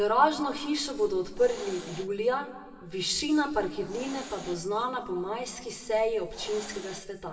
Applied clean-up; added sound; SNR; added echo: none; Hiss; 17 dB; reverberation time 1.2 s.